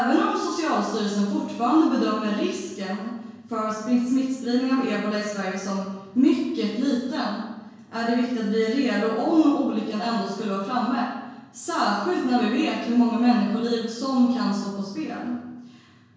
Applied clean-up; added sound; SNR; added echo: none; none; none; reverberation time 1.0 s.